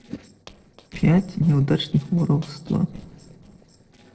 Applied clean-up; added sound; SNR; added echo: neural separator model SepFormer DNS4.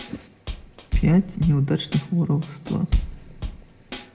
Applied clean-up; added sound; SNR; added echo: none; Drum kit; 5 dB; reverberation time 1.6 s.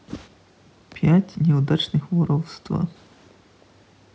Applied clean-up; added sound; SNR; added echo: none; none; none; none.